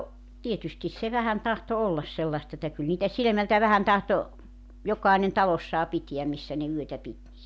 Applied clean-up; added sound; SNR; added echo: none; none; none; none.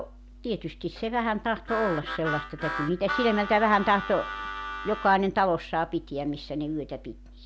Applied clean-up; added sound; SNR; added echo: none; Harmonica; 7 dB; none.